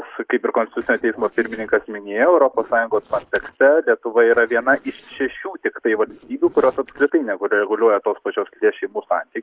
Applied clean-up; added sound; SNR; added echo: neural separator model SepFormer DNS4.